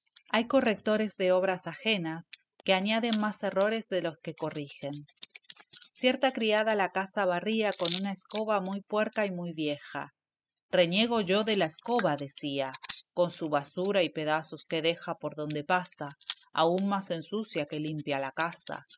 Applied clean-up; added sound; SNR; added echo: classical method spectral subtraction.